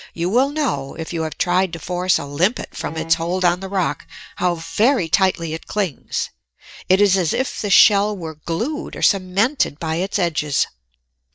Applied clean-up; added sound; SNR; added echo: neural mask model DeepFilterNet 3.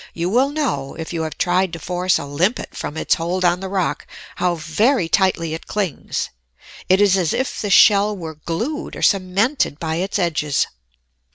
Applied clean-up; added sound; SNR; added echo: none; none; none; none.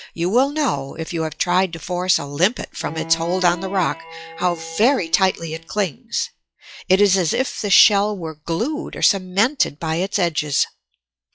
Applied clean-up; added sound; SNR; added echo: classical method log-MMSE.